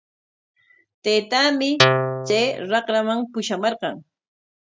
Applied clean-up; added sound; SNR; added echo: neural mask model RNNoise.